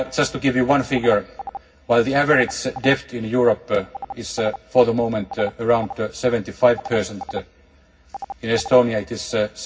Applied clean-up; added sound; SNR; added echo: none; Telephone; 16 dB; reverberation time 0.4 s.